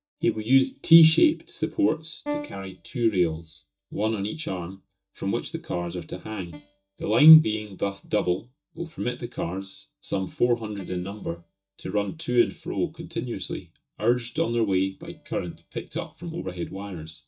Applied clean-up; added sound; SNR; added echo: neural mask model DeepFilterNet 3.